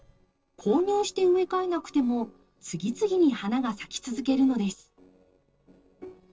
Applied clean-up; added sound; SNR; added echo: neural separator model SepFormer DNS4.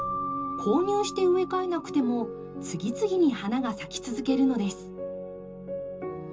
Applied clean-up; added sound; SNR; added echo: none; Keyboard (musical); 12 dB; reverberation time 0.2 s.